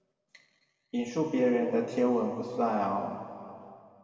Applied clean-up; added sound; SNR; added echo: none; none; none; reverberation time 2.3 s.